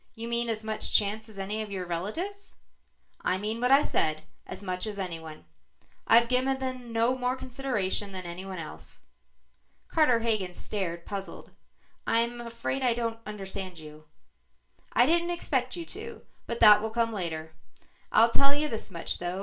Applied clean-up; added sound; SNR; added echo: none; none; none; reverberation time 0.3 s.